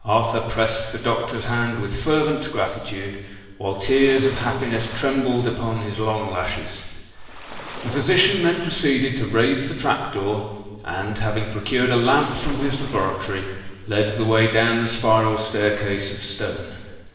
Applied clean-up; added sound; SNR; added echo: neural separator model SepFormer DNS4.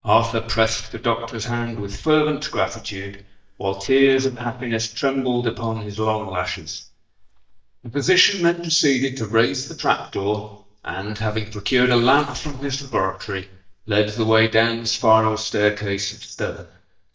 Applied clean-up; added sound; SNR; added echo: neural mask model DeepFilterNet 3.